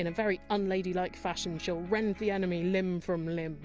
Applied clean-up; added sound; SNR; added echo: none; none; none; none.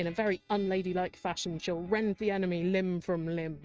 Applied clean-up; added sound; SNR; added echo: neural mask model RNNoise.